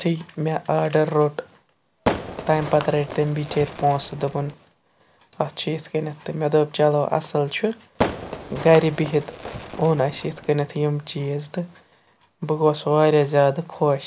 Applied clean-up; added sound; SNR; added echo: none; Fireworks; 8 dB; none.